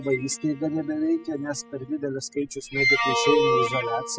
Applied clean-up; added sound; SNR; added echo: classical method spectral subtraction.